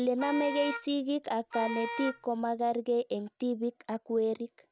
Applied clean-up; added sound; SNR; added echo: none; Wind instrument, woodwind instrument; 9 dB; none.